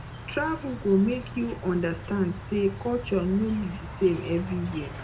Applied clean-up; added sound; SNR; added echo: none; Insect; 11 dB; reverberation time 0.6 s.